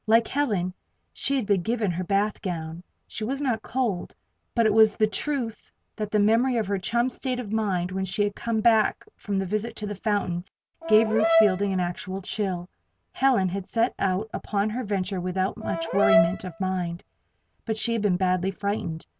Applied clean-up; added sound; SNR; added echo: none; Brass instrument; 1 dB; none.